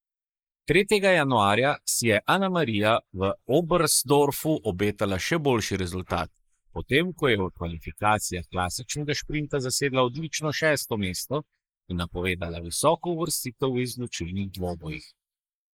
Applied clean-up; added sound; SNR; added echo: neural mask model Resemble Enhance denoiser.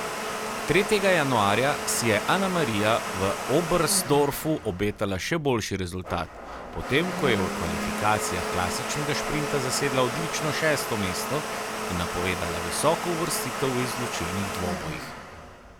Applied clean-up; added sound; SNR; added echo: none; Domestic sounds, home sounds; 5 dB; none.